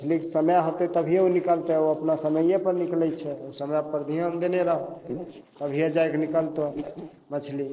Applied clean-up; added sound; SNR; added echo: neural separator model SepFormer DNS4.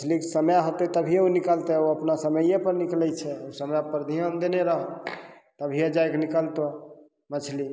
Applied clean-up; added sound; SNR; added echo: none; none; none; none.